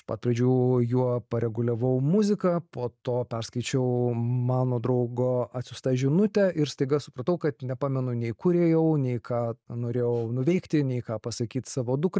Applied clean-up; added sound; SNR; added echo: none; none; none; none.